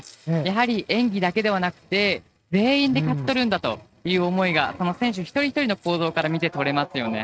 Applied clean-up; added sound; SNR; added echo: neural mask model RNNoise.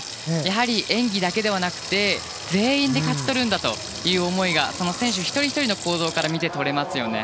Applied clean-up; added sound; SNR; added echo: none; Sink (filling or washing); 11 dB; none.